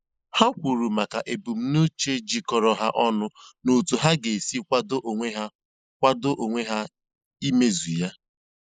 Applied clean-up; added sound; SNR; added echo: neural mask model Resemble Enhance denoiser.